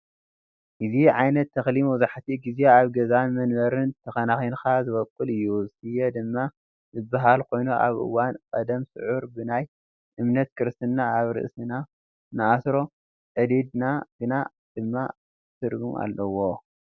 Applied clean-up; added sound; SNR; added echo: none; none; none; none.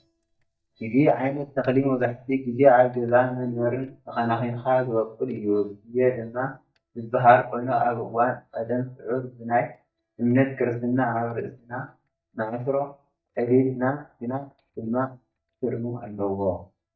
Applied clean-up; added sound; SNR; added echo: neural mask model DeepFilterNet 3.